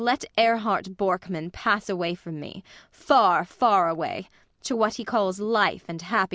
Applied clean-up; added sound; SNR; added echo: none; none; none; none.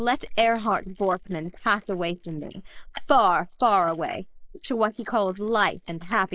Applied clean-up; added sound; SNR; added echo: neural mask model Resemble Enhance denoiser.